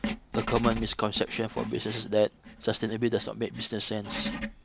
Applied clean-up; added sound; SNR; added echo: none; Writing; 8 dB; none.